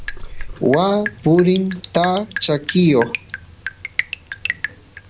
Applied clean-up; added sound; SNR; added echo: none; Drip; 10 dB; none.